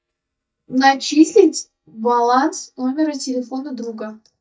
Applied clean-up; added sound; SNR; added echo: neural mask model DeepFilterNet 3.